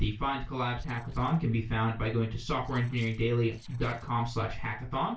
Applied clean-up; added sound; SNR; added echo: neural separator model SepFormer DNS4.